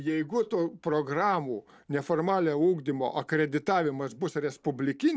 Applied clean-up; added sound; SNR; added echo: none; none; none; none.